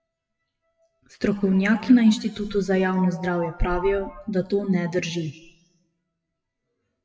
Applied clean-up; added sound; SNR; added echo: classical method WPE with log-MMSE.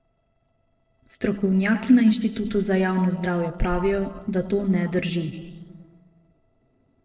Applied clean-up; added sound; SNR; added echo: neural separator model SepFormer DNS4.